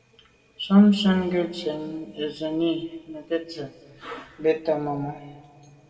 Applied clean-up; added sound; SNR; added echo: none; none; none; reverberation time 1.6 s.